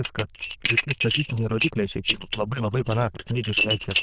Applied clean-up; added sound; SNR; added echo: neural diffusion model UNIVERSE++.